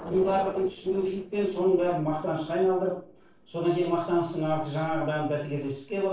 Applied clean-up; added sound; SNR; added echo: neural separator model SepFormer DNS4.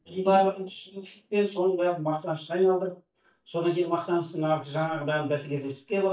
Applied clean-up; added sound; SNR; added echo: neural mask model DeepFilterNet 3.